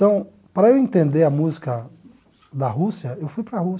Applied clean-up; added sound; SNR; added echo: none; none; none; none.